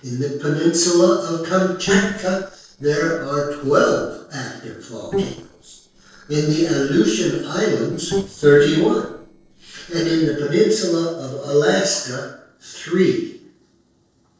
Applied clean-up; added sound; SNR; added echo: neural separator model SepFormer DNS4.